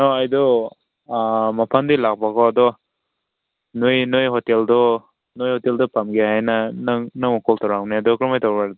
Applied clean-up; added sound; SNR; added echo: none; none; none; none.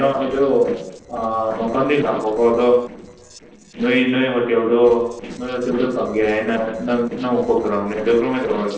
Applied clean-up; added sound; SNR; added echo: neural separator model SepFormer DNS4.